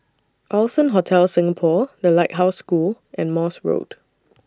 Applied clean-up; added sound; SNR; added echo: none; none; none; none.